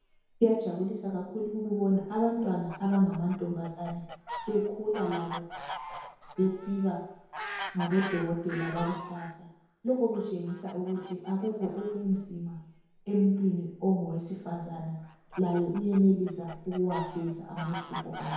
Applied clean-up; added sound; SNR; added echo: none; Fowl; 14 dB; reverberation time 0.9 s.